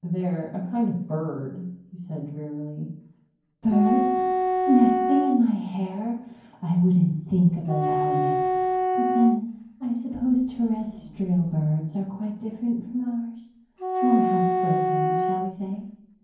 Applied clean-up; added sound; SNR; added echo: none; Wind instrument, woodwind instrument; 1 dB; reverberation time 0.9 s.